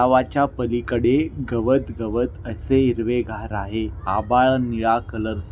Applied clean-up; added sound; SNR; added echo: none; none; none; none.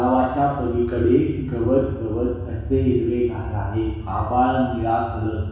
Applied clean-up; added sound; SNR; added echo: none; none; none; reverberation time 1.1 s.